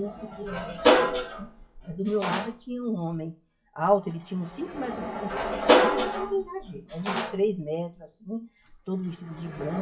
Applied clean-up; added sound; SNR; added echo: classical method WPE with log-MMSE.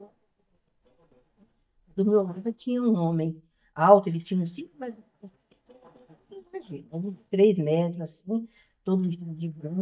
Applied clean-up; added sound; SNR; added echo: neural mask model DeepFilterNet 3.